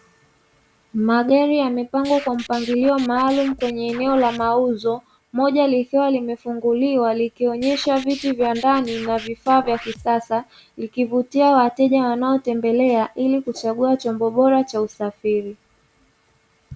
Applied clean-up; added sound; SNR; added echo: none; Scratching (performance technique); 17 dB; none.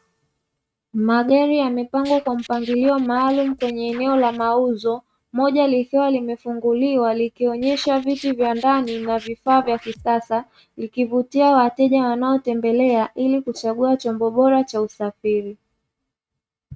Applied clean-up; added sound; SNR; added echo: neural mask model RNNoise.